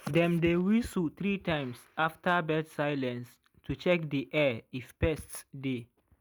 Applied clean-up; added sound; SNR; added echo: none; none; none; none.